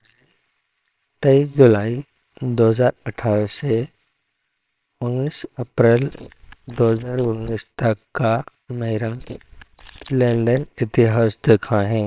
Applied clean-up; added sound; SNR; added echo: neural separator model SepFormer WHAMR!.